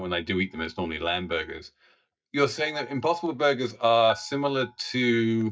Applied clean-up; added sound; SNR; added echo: neural mask model DeepFilterNet 3.